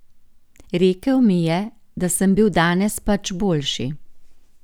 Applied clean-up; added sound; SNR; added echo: none; none; none; none.